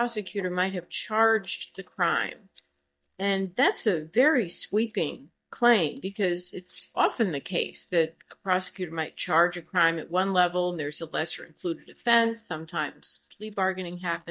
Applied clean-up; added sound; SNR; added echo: neural mask model DeepFilterNet 3.